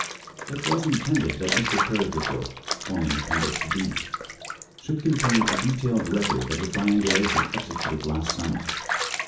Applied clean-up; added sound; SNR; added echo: none; Bathtub (filling or washing) / Water; 2 dB; reverberation time 0.6 s.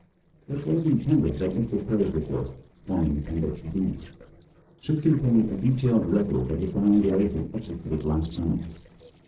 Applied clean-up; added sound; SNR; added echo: neural separator model SepFormer DNS4.